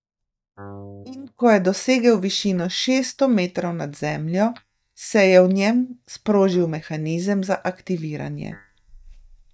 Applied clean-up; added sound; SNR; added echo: neural mask model DeepFilterNet 3.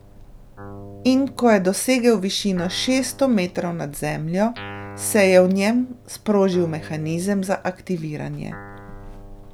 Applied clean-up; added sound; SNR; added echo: none; Guitar; 20 dB; none.